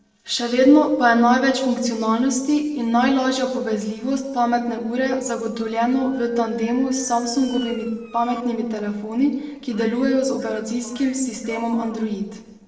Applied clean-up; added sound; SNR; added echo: neural separator model SepFormer DNS4.